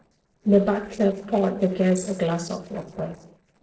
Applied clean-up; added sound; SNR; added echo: neural separator model SepFormer DNS4.